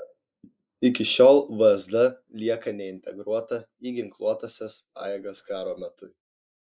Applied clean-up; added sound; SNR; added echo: neural mask model Resemble Enhance denoiser.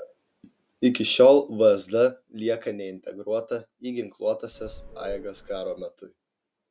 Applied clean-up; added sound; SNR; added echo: none; Subway, metro, underground / Doorbell; 18 dB; none.